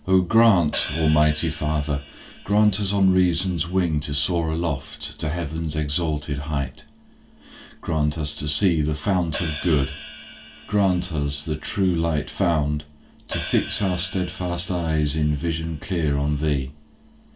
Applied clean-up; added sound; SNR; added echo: none; Hi-hat; 15 dB; reverberation time 0.2 s.